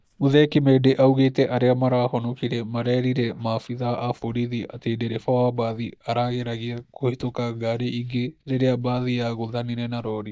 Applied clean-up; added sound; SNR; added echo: neural mask model DeepFilterNet 3.